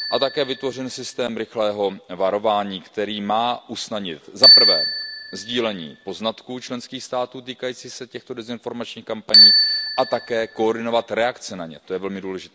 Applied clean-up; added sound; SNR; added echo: none; Bicycle bell; -3 dB; none.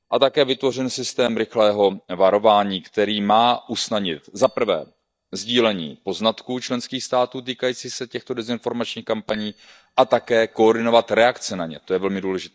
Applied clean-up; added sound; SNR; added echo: neural mask model DeepFilterNet 3.